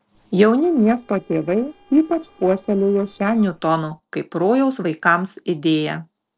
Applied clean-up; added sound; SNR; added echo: neural separator model SepFormer DNS4.